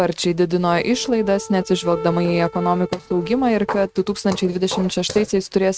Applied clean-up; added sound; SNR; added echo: neural mask model RNNoise.